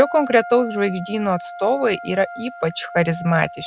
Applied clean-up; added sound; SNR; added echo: none; Wind instrument, woodwind instrument; 13 dB; none.